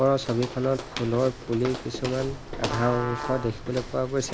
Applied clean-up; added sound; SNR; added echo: none; Walk, footsteps + Trumpet; 8 dB; none.